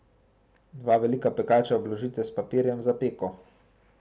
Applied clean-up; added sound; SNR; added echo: none; none; none; none.